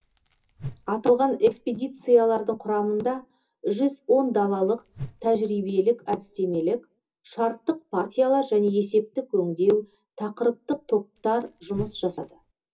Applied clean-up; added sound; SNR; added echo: none; Whoosh, swoosh, swish; 17 dB; reverberation time 0.2 s.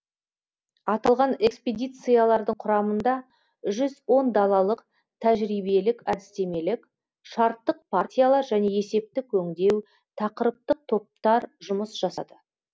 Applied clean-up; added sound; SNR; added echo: none; none; none; none.